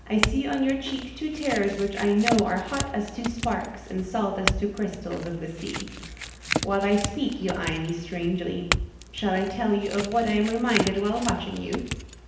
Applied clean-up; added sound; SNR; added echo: none; Chink, clink / Domestic sounds, home sounds; 6 dB; reverberation time 0.8 s.